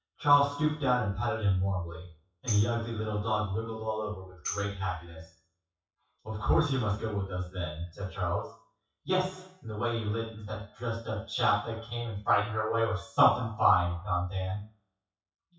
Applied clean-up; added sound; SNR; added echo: classical method WPE with log-MMSE.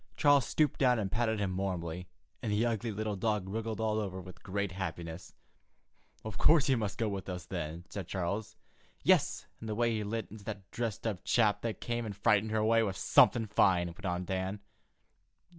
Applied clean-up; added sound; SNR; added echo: none; none; none; none.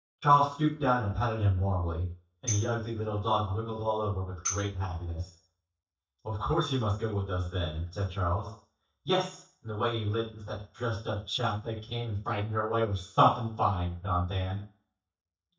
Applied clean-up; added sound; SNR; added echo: neural mask model DeepFilterNet 3.